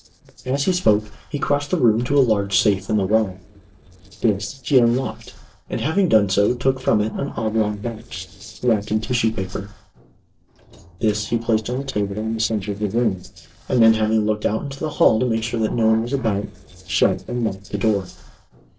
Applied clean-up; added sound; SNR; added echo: neural separator model SepFormer DNS4.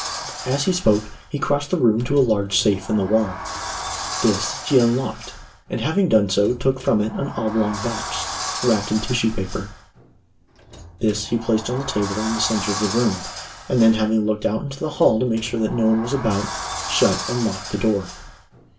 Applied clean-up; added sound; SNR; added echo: none; Sliding door; 10 dB; reverberation time 0.2 s.